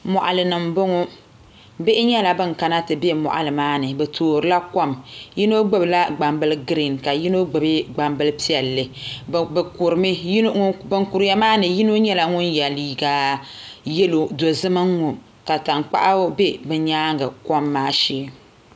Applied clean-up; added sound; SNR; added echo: none; none; none; none.